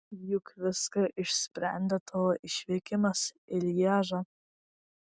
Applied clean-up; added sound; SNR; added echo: none; none; none; none.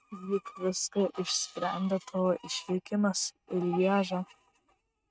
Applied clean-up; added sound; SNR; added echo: neural mask model RNNoise.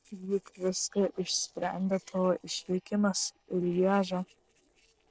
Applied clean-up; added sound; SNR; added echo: neural separator model SepFormer DNS4.